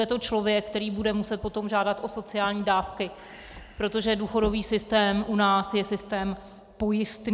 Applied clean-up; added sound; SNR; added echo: none; none; none; none.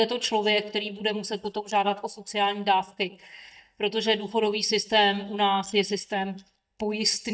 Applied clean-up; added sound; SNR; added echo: neural mask model DeepFilterNet 3.